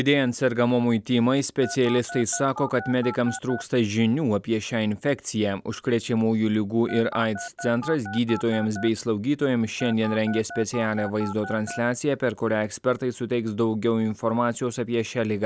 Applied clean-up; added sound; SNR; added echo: none; Telephone; 13 dB; none.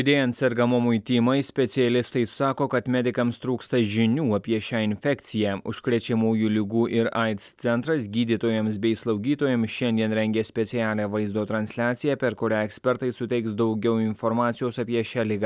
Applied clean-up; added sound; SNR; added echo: none; none; none; none.